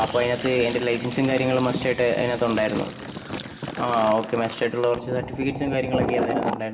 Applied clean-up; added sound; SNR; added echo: none; Fill (with liquid); 7 dB; reverberation time 1.3 s.